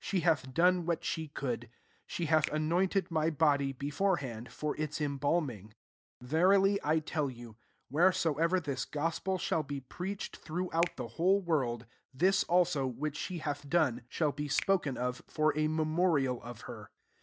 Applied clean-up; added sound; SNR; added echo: none; Finger snapping; 17 dB; none.